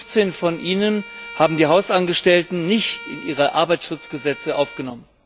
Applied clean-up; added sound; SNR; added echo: none; Bowed string instrument; 19 dB; none.